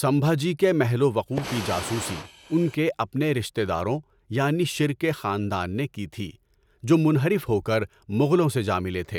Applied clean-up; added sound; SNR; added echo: none; Fire; 11 dB; none.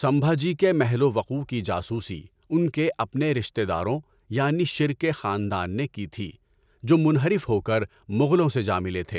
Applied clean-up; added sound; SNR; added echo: none; none; none; none.